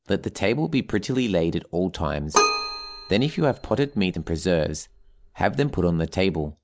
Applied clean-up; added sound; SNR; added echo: none; Keyboard (musical); 6 dB; none.